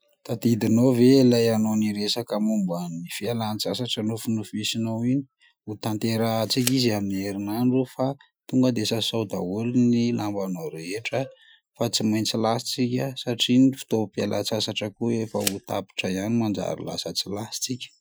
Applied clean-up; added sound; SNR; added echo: classical method Wiener filter.